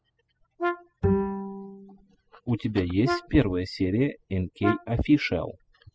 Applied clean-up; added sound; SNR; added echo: classical method spectral subtraction.